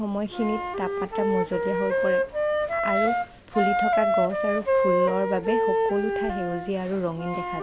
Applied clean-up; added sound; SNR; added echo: none; Wind instrument, woodwind instrument; -4 dB; none.